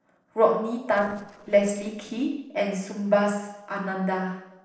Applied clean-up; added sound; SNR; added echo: neural separator model SepFormer DNS4.